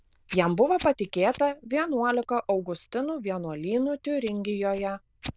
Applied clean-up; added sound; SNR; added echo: neural diffusion model UNIVERSE++.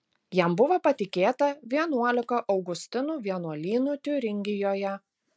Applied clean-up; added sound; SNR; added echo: none; none; none; none.